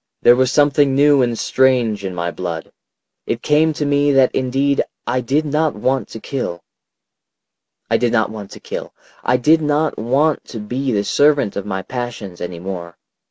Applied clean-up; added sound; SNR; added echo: none; none; none; none.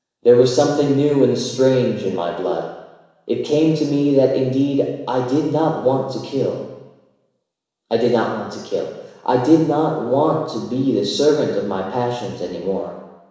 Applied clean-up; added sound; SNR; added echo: none; none; none; reverberation time 1.0 s.